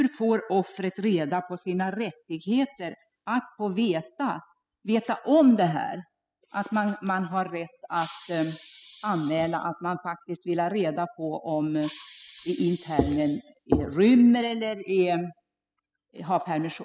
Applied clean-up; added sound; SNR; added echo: classical method spectral subtraction.